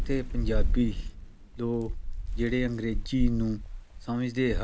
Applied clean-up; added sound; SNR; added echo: none; Thunder / Rain; -1 dB; none.